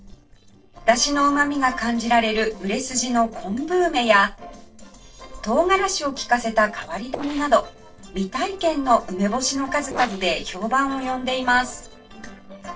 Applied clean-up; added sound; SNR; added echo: neural separator model SepFormer DNS4.